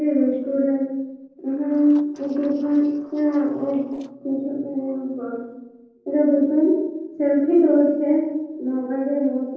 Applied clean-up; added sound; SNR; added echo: neural separator model SepFormer DNS4.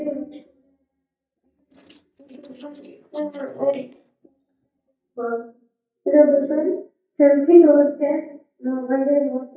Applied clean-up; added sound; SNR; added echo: neural mask model DeepFilterNet 3.